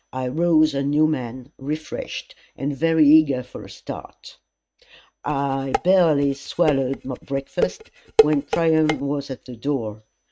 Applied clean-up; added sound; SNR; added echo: neural mask model RNNoise.